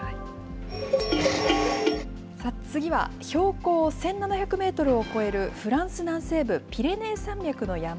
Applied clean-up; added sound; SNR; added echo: none; Bell; 14 dB; none.